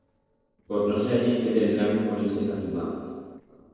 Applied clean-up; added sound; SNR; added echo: neural separator model SepFormer DNS4.